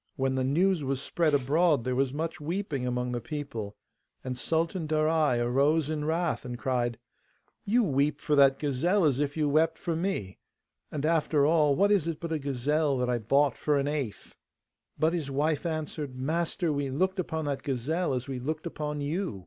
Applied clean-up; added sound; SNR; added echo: none; Tambourine; 14 dB; none.